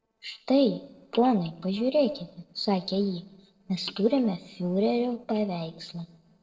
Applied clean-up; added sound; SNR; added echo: neural separator model SepFormer DNS4.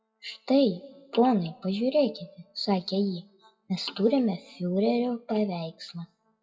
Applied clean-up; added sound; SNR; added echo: classical method WPE with log-MMSE.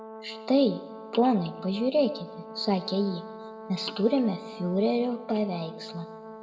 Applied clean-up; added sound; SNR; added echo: none; Brass instrument; 14 dB; reverberation time 0.9 s.